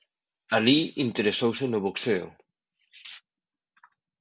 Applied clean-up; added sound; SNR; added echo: none; none; none; none.